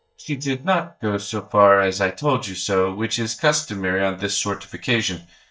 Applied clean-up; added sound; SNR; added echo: neural mask model DeepFilterNet 3.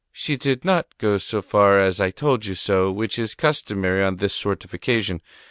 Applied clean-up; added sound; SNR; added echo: none; none; none; none.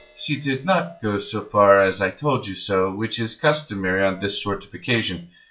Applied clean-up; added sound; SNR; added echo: classical method WPE with log-MMSE.